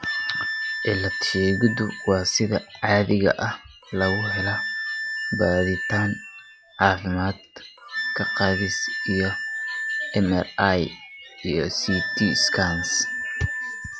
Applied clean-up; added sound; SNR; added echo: classical method log-MMSE.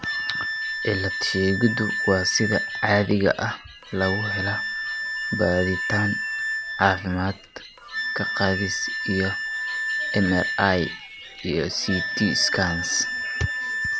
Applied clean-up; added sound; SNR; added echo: none; Wind instrument, woodwind instrument; 3 dB; none.